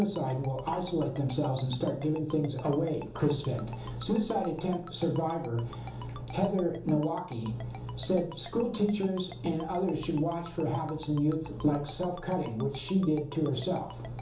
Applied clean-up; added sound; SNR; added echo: none; Ringtone; 19 dB; reverberation time 1.2 s.